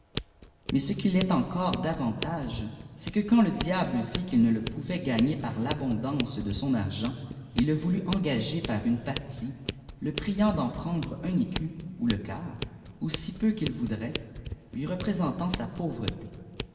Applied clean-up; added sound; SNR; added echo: none; Scissors; 8 dB; reverberation time 1.9 s.